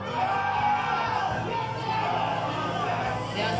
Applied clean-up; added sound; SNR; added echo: none; none; none; reverberation time 0.3 s.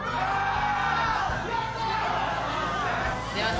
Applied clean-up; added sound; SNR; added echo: none; none; none; none.